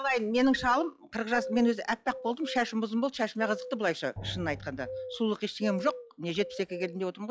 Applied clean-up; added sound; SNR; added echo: classical method log-MMSE.